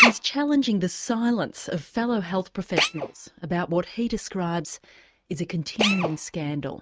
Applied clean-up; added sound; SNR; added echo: neural mask model RNNoise.